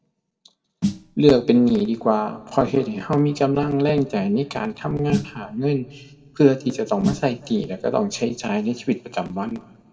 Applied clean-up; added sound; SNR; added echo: none; Snare drum; 10 dB; reverberation time 1.3 s.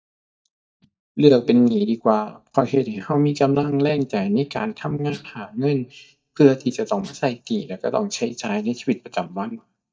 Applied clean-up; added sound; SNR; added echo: neural mask model DeepFilterNet 3.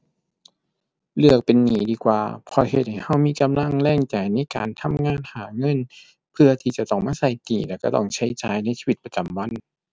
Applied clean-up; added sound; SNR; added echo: none; none; none; none.